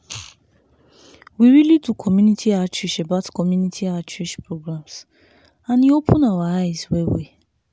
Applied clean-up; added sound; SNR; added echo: none; none; none; none.